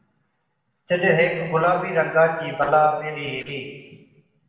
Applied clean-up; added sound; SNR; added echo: neural separator model SepFormer DNS4.